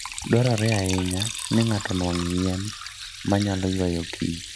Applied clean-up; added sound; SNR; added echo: none; Liquid; 9 dB; none.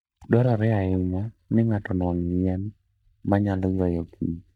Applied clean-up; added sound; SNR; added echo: neural mask model DeepFilterNet 3.